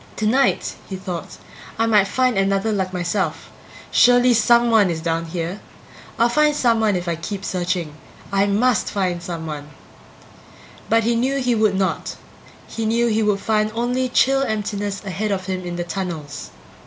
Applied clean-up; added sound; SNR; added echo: none; none; none; none.